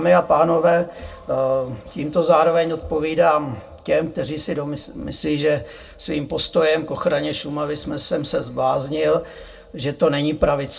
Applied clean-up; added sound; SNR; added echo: none; none; none; reverberation time 0.2 s.